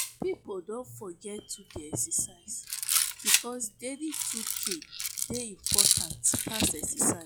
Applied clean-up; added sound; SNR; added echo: classical method log-MMSE.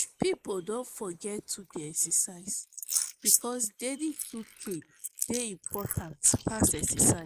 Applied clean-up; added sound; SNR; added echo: neural mask model Resemble Enhance denoiser.